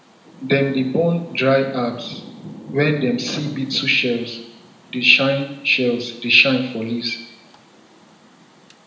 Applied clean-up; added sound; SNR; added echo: none; Rain; 19 dB; reverberation time 0.8 s.